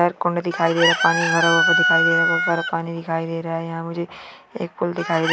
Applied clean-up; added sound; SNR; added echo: none; Chicken, rooster; 0 dB; none.